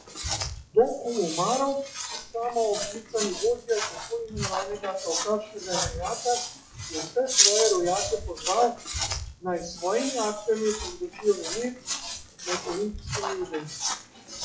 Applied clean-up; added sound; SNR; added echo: classical method WPE with log-MMSE.